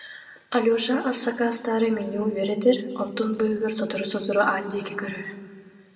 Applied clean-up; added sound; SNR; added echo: none; none; none; reverberation time 1.7 s.